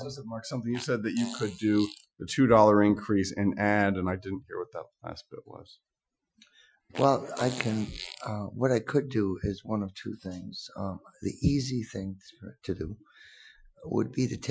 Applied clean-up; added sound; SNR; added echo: classical method Wiener filter.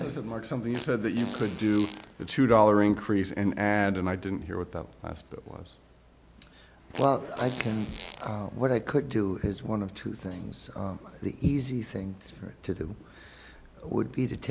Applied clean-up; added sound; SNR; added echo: none; Fart; 14 dB; none.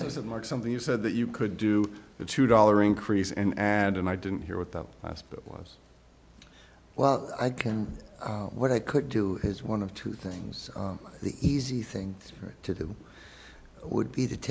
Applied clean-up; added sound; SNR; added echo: none; none; none; none.